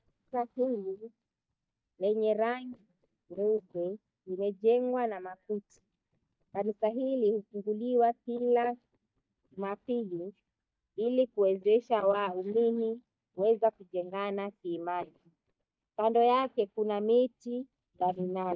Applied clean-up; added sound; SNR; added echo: neural mask model DeepFilterNet 3.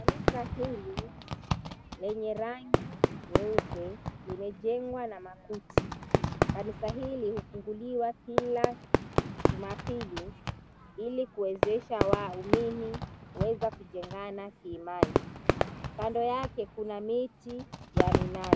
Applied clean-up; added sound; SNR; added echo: none; Fireworks; -3 dB; none.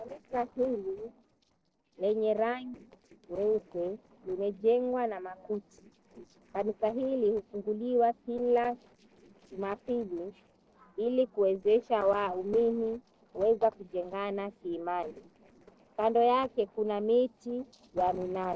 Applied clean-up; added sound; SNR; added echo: neural separator model SepFormer DNS4.